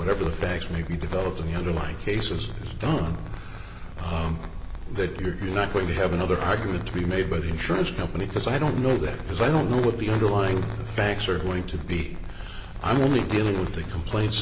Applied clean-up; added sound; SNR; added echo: none; none; none; none.